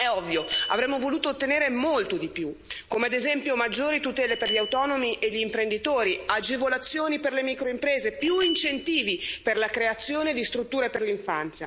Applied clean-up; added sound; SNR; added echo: none; Bicycle bell; 13 dB; none.